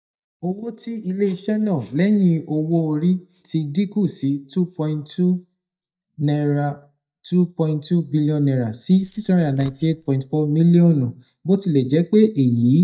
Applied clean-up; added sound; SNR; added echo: neural mask model DeepFilterNet 3.